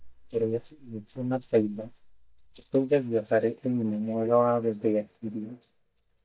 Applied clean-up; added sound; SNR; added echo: neural mask model DeepFilterNet 3.